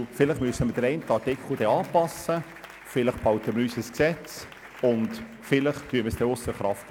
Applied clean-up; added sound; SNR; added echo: none; Applause; 19 dB; none.